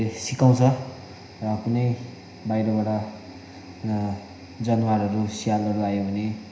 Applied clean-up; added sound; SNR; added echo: none; none; none; reverberation time 0.9 s.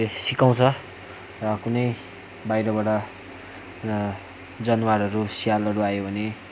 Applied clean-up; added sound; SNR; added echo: none; none; none; none.